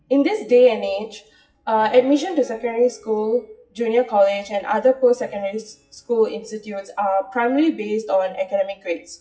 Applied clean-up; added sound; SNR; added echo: classical method WPE with log-MMSE.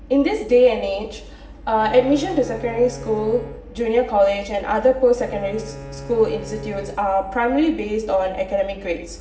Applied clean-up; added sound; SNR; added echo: none; Bowed string instrument; 17 dB; reverberation time 0.8 s.